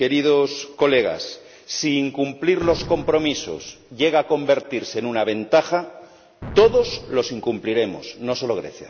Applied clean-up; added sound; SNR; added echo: none; Explosion; 17 dB; none.